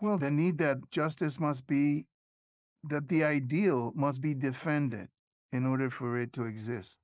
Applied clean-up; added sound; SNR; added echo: neural mask model Resemble Enhance denoiser.